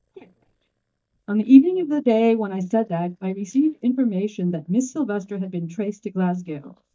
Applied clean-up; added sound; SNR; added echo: neural mask model DeepFilterNet 3.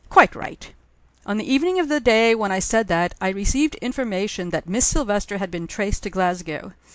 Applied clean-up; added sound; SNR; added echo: none; none; none; none.